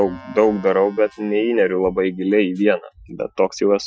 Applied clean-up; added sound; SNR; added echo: classical method Wiener filter.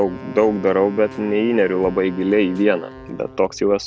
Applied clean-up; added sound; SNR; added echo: none; Wind instrument, woodwind instrument; 18 dB; none.